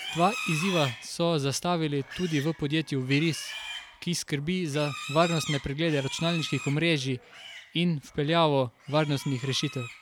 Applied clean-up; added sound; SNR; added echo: none; Livestock, farm animals, working animals; 12 dB; none.